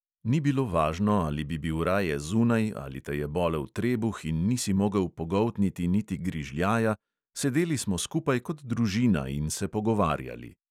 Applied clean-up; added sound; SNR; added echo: none; none; none; none.